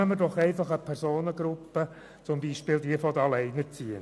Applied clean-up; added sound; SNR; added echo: none; none; none; none.